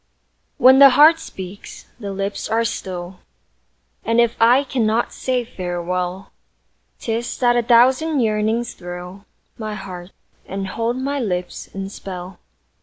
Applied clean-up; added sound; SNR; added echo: none; none; none; none.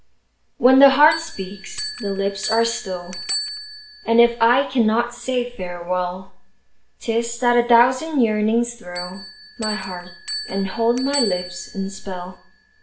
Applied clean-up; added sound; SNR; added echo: none; Bell; 14 dB; reverberation time 0.4 s.